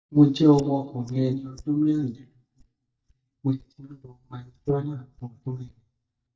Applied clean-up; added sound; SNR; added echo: neural mask model DeepFilterNet 3.